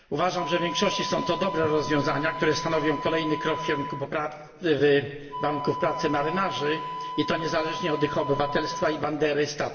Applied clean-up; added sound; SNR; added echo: none; Wind instrument, woodwind instrument; 8 dB; reverberation time 3.0 s.